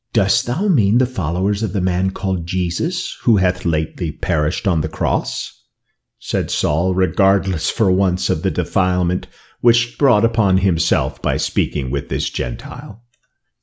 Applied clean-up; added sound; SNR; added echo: none; none; none; none.